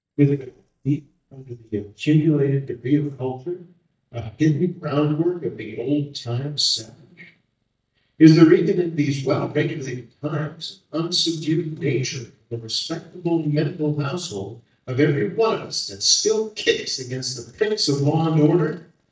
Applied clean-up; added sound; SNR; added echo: neural mask model DeepFilterNet 3.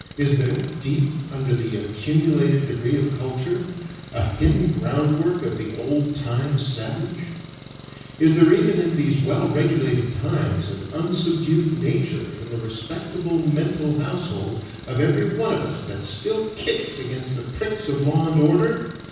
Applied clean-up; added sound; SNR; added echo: none; Engine; 17 dB; reverberation time 1.1 s.